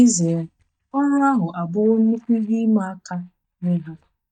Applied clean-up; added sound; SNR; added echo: neural mask model DeepFilterNet 3.